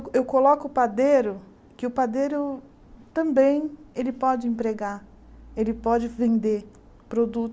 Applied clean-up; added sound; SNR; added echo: none; none; none; none.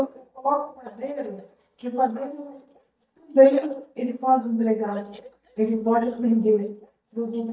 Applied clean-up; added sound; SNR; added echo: neural mask model DeepFilterNet 3.